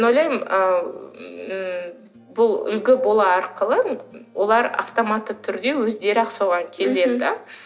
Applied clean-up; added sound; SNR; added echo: none; none; none; none.